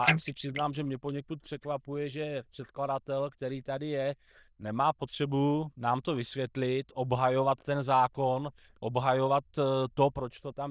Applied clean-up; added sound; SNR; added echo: neural diffusion model UNIVERSE++.